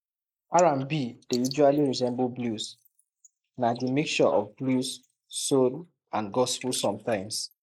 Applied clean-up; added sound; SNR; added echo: neural mask model Resemble Enhance denoiser.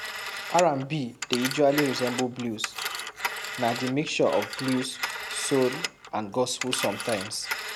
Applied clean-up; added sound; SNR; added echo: none; Telephone; 7 dB; none.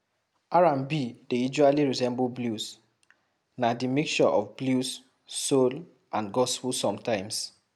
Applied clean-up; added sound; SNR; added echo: none; none; none; none.